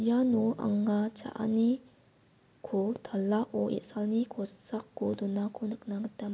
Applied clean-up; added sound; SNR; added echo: none; none; none; none.